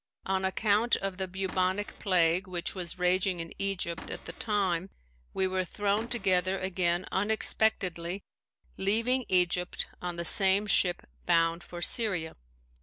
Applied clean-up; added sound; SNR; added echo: none; Cupboard open or close / Door; 15 dB; none.